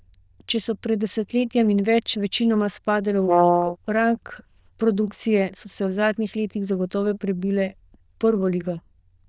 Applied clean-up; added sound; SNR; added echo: neural diffusion model UNIVERSE++.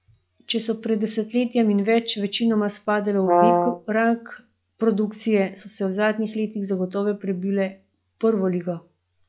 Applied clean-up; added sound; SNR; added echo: classical method log-MMSE.